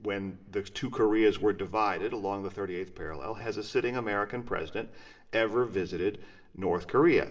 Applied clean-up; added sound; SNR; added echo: none; none; none; reverberation time 0.8 s.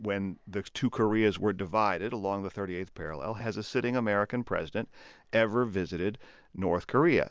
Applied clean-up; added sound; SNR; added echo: none; none; none; none.